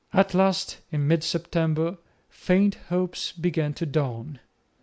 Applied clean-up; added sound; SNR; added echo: none; none; none; none.